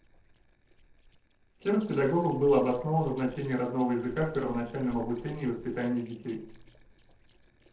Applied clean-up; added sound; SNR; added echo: neural separator model SepFormer DNS4.